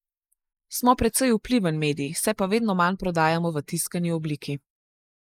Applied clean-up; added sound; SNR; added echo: neural mask model Resemble Enhance denoiser.